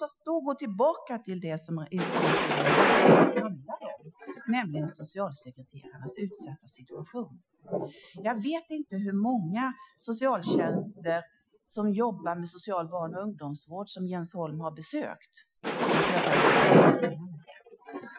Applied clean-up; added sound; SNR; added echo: classical method Wiener filter.